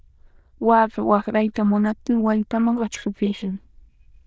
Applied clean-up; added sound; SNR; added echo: neural diffusion model UNIVERSE++.